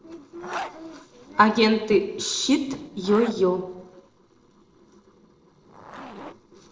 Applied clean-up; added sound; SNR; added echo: neural separator model SepFormer DNS4.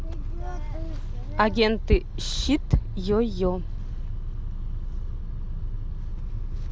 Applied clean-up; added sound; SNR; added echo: none; none; none; none.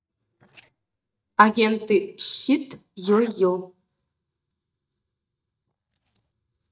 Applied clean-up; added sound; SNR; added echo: neural mask model DeepFilterNet 3.